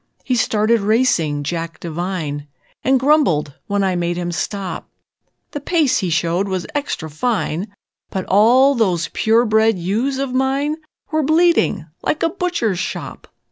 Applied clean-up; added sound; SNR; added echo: none; none; none; none.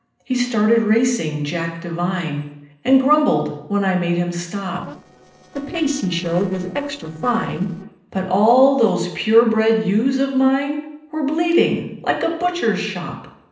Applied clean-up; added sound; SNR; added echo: neural separator model SepFormer DNS4.